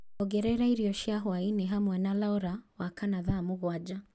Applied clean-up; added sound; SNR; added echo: none; none; none; none.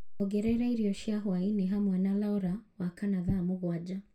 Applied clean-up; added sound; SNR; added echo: none; none; none; reverberation time 0.2 s.